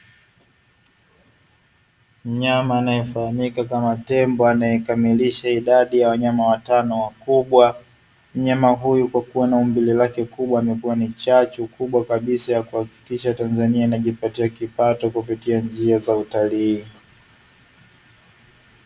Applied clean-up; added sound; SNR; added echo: none; none; none; none.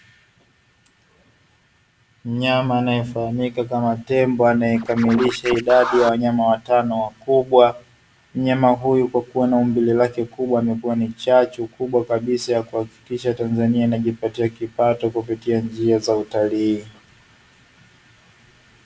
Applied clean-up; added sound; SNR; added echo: none; Scratching (performance technique); 7 dB; none.